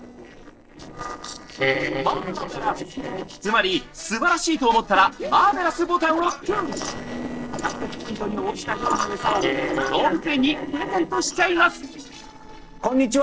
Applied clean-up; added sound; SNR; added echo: neural separator model SepFormer DNS4.